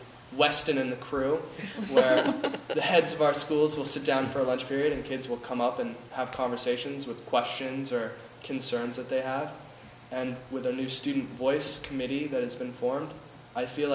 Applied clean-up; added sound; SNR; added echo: none; none; none; none.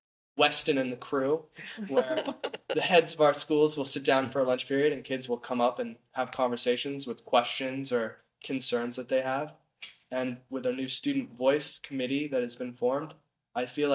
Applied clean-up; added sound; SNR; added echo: neural mask model DeepFilterNet 3.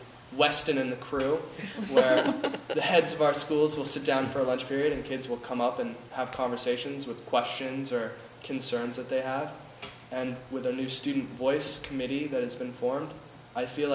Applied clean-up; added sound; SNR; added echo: none; Tambourine; 6 dB; none.